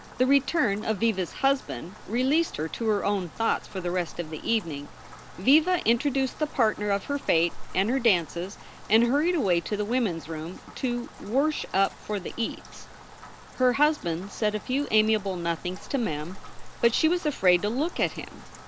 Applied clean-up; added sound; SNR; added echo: none; Rain; 15 dB; none.